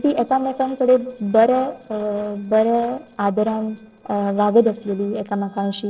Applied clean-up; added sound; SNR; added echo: neural separator model SepFormer DNS4.